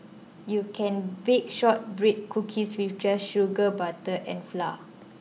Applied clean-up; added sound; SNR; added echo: none; none; none; none.